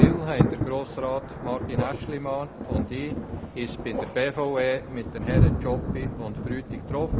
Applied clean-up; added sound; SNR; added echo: none; Thunder; -3 dB; none.